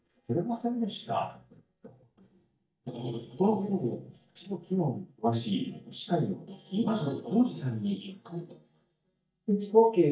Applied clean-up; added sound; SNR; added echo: neural mask model DeepFilterNet 3.